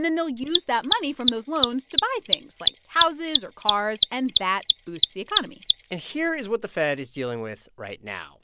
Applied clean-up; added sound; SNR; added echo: none; Mechanisms; -1 dB; none.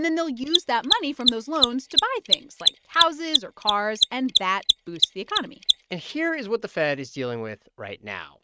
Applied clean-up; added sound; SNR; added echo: neural mask model RNNoise.